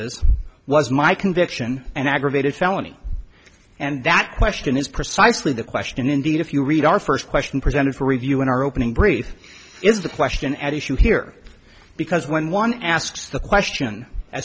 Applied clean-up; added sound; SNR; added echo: none; none; none; none.